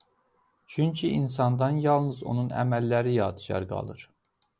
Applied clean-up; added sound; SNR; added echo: none; none; none; none.